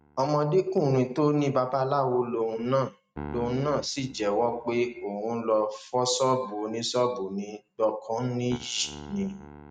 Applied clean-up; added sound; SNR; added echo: neural mask model RNNoise.